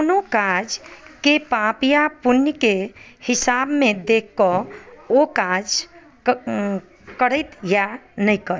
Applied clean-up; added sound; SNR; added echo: none; none; none; none.